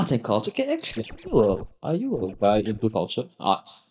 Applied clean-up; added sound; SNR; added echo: neural mask model DeepFilterNet 3.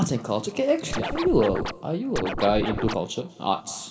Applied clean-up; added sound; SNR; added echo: none; Scratching (performance technique); 4 dB; reverberation time 2.7 s.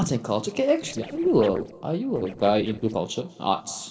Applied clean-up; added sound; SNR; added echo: neural separator model SepFormer DNS4.